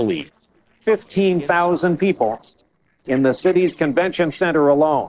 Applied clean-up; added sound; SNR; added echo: neural separator model SepFormer DNS4.